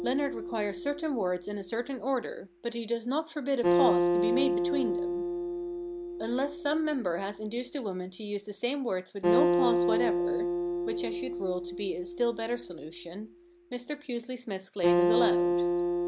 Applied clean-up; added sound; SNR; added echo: none; Acoustic guitar; -2 dB; none.